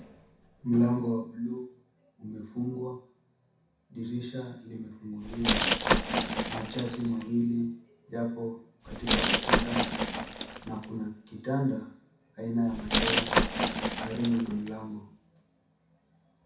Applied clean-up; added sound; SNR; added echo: none; Glass; -3 dB; reverberation time 0.6 s.